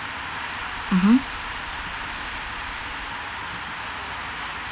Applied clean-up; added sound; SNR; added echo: none; Engine / Vehicle; 18 dB; none.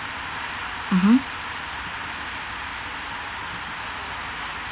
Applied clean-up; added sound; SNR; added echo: none; none; none; none.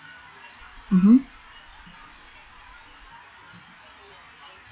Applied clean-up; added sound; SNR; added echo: classical method log-MMSE.